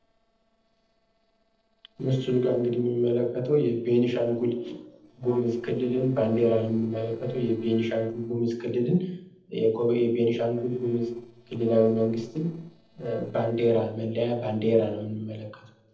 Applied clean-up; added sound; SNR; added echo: neural separator model SepFormer DNS4.